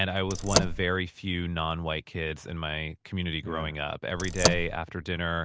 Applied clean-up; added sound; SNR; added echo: none; Car; -3 dB; none.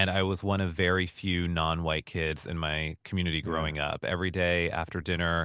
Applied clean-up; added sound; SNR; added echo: none; none; none; none.